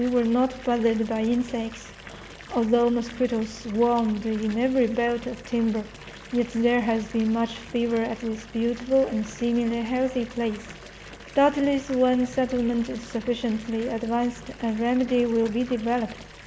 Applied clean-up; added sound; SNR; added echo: none; Fill (with liquid) / Bathtub (filling or washing) / Water tap, faucet; 18 dB; none.